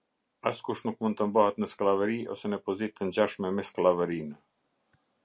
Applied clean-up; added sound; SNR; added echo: none; none; none; none.